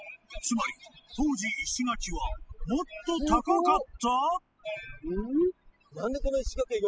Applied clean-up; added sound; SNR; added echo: classical method spectral subtraction.